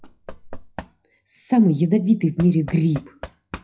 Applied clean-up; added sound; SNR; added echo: classical method WPE with log-MMSE.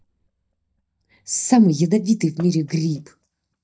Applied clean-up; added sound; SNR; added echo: neural mask model DeepFilterNet 3.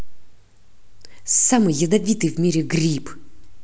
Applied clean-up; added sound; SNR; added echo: none; none; none; none.